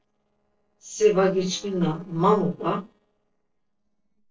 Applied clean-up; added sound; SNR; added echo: neural separator model SepFormer DNS4.